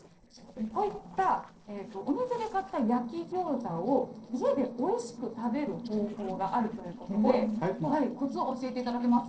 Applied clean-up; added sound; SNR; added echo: neural separator model SepFormer DNS4.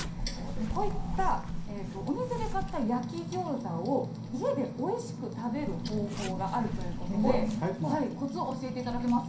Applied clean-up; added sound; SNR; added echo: none; Zipper (clothing); 6 dB; reverberation time 0.5 s.